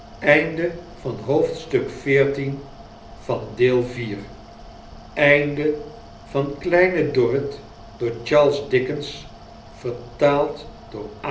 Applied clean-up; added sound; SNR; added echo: none; Mechanical fan; 19 dB; reverberation time 0.5 s.